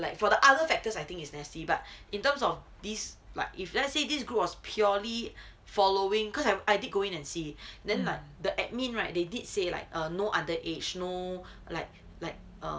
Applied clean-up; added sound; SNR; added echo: none; none; none; none.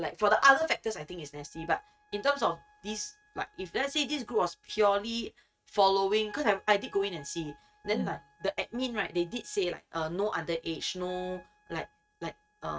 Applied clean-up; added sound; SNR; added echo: neural mask model RNNoise.